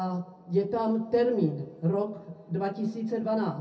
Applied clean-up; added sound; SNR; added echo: none; none; none; reverberation time 0.3 s.